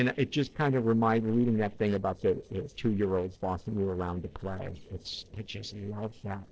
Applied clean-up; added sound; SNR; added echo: neural separator model SepFormer DNS4.